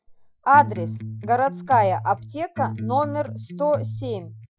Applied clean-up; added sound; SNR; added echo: classical method Wiener filter.